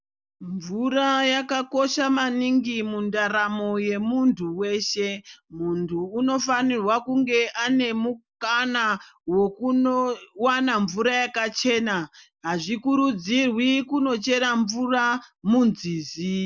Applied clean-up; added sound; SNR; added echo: none; none; none; none.